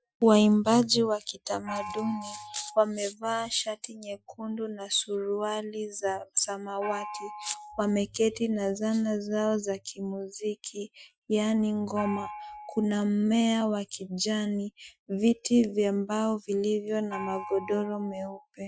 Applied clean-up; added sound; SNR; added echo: classical method Wiener filter.